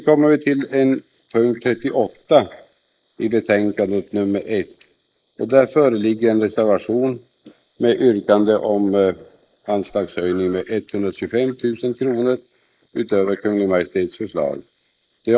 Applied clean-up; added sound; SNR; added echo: neural mask model Resemble Enhance denoiser.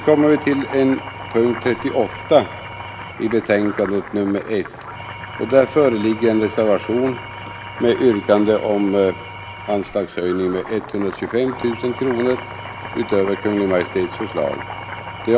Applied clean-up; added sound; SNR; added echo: none; Boiling + Engine / Tools; 12 dB; none.